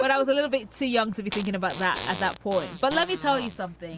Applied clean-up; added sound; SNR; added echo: none; Fart; 12 dB; none.